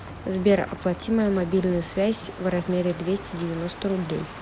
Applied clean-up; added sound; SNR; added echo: none; Crow; 14 dB; none.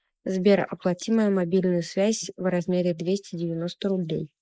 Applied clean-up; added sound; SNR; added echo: neural mask model Resemble Enhance denoiser.